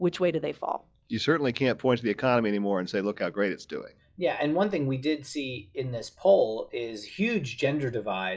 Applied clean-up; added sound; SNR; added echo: classical method log-MMSE.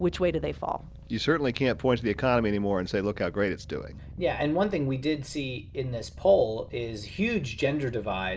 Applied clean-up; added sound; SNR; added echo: none; Purr; 16 dB; none.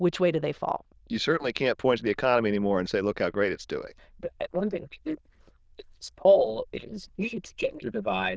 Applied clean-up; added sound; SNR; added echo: neural diffusion model UNIVERSE++.